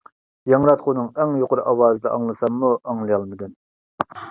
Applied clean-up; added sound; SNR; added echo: none; none; none; none.